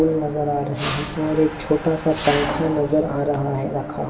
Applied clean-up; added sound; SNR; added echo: none; Mechanisms; 8 dB; reverberation time 1.9 s.